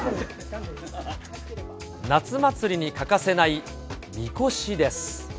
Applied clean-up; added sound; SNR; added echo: none; none; none; none.